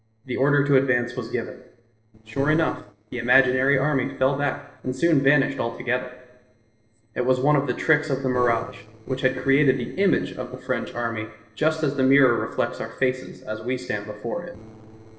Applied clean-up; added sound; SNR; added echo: neural separator model SepFormer DNS4.